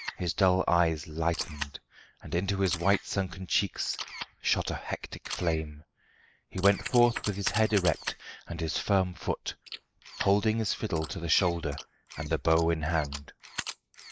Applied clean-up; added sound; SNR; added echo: neural mask model Resemble Enhance denoiser.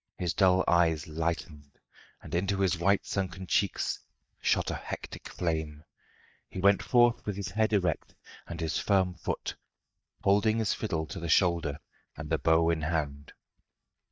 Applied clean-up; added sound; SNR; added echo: neural mask model DeepFilterNet 3.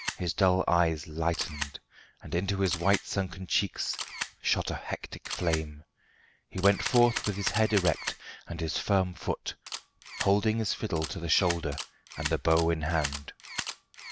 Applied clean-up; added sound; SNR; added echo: none; Camera; 11 dB; none.